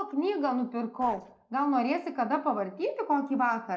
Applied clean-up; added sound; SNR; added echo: neural separator model SepFormer DNS4.